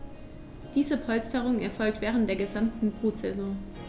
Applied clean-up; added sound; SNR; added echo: none; Subway, metro, underground + Harp; 17 dB; none.